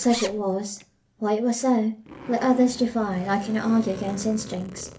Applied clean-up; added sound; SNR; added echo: none; Zipper (clothing); 16 dB; reverberation time 0.3 s.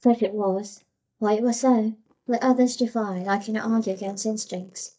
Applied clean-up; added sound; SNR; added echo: neural mask model DeepFilterNet 3.